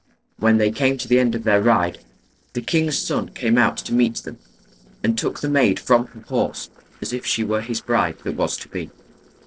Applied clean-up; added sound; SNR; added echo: neural separator model SepFormer DNS4.